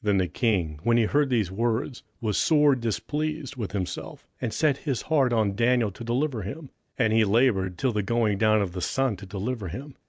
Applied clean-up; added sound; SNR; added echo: none; none; none; none.